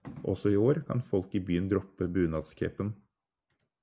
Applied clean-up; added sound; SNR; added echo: none; none; none; none.